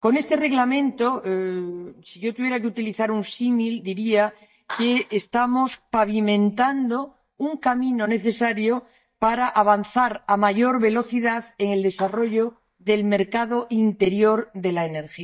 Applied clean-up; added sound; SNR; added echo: neural mask model DeepFilterNet 3.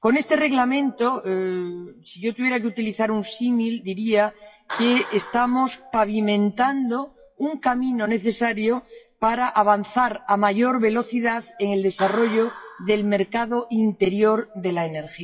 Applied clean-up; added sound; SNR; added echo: classical method WPE with log-MMSE.